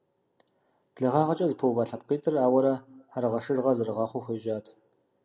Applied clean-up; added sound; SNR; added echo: none; none; none; none.